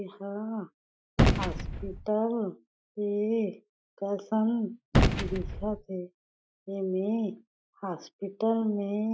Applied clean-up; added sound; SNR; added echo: classical method Wiener filter.